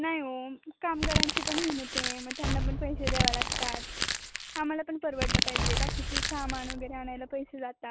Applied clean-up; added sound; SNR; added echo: none; Crumpling, crinkling + Explosion; -5 dB; none.